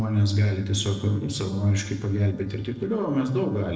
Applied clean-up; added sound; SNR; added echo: neural separator model SepFormer DNS4.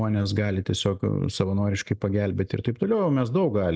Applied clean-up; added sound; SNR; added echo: none; none; none; none.